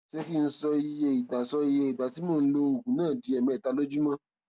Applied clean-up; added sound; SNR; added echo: none; none; none; none.